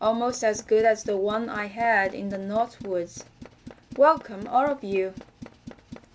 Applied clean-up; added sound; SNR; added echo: none; Tools; 19 dB; none.